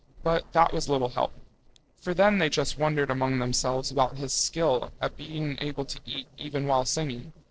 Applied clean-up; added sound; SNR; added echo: neural separator model SepFormer DNS4.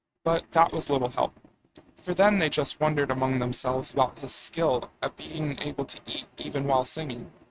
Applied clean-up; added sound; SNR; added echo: neural mask model RNNoise.